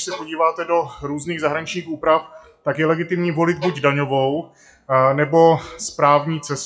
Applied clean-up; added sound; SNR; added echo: classical method WPE with log-MMSE.